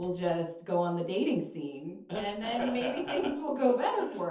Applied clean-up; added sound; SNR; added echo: neural separator model SepFormer DNS4.